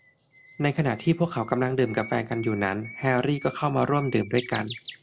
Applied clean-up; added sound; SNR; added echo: none; Bird; 18 dB; none.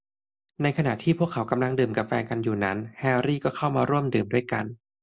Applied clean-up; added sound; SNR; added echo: none; none; none; none.